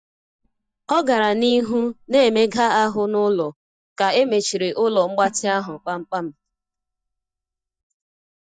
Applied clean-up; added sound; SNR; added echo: neural mask model DeepFilterNet 3.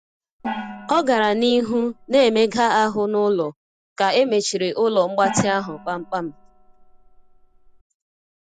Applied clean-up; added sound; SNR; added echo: none; Gong; 14 dB; none.